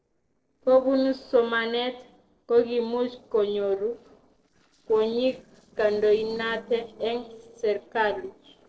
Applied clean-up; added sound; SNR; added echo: neural separator model SepFormer DNS4.